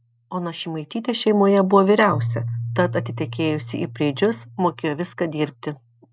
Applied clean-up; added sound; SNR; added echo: none; Keyboard (musical); 11 dB; none.